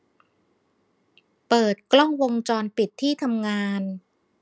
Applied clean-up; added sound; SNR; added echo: none; none; none; none.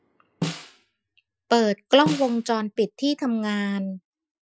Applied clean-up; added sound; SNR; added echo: classical method Wiener filter.